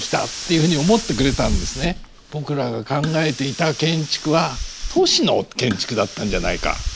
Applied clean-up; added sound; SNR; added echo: none; Hiss; 8 dB; none.